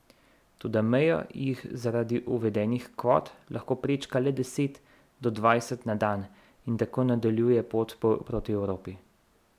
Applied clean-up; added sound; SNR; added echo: none; none; none; none.